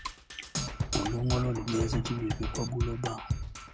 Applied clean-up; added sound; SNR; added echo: none; Percussion; 1 dB; none.